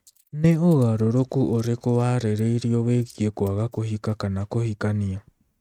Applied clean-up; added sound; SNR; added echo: neural mask model RNNoise.